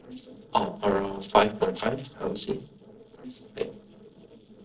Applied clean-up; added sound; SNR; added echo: neural separator model SepFormer DNS4.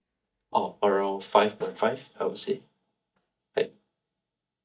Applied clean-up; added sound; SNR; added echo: neural mask model DeepFilterNet 3.